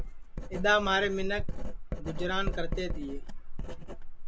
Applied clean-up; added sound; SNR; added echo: none; Writing; 0 dB; none.